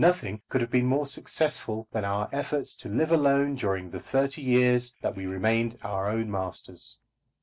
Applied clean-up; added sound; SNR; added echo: none; none; none; none.